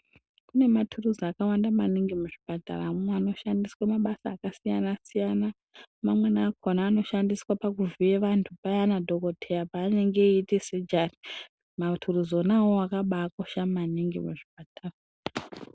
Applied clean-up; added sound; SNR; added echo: none; none; none; none.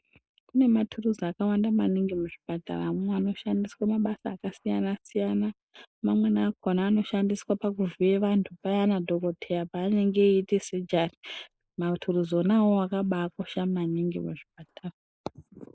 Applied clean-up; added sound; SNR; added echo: neural mask model Resemble Enhance denoiser.